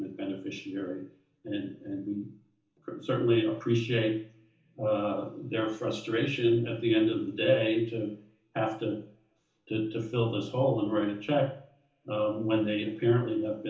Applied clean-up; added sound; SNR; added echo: none; none; none; reverberation time 0.7 s.